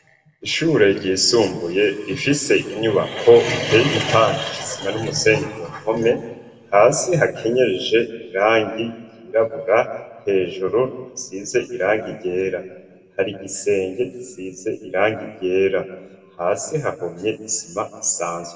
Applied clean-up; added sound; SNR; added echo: none; none; none; reverberation time 1.1 s.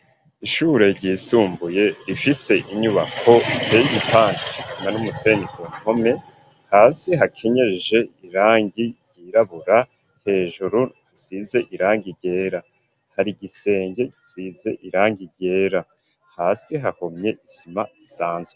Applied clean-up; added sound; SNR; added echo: none; none; none; none.